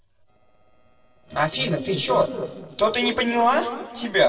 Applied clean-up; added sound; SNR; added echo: neural separator model SepFormer DNS4.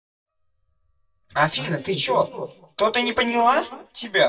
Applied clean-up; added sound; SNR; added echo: neural mask model DeepFilterNet 3.